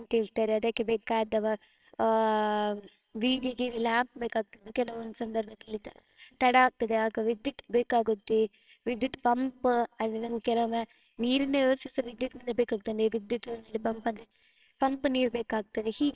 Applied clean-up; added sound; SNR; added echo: neural separator model SepFormer WHAMR!.